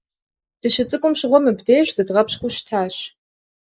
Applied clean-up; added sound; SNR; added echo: neural mask model Resemble Enhance denoiser.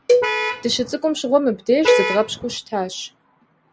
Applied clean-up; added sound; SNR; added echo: none; Vehicle horn, car horn, honking + Cowbell; 0 dB; none.